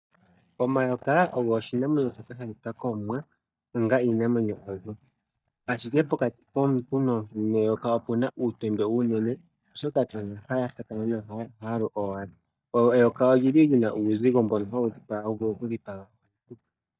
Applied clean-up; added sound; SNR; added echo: neural mask model DeepFilterNet 3.